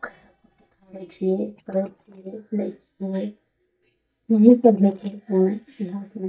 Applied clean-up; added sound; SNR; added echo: neural mask model DeepFilterNet 3.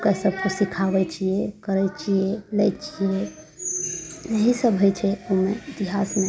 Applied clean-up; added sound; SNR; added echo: none; none; none; none.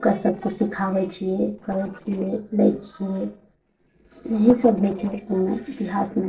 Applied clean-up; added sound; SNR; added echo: neural separator model SepFormer DNS4.